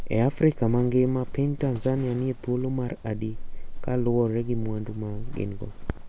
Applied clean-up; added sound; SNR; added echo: none; Livestock, farm animals, working animals; 6 dB; none.